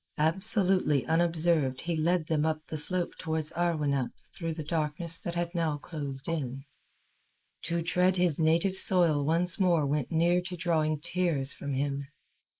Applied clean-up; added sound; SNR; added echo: neural mask model Resemble Enhance denoiser.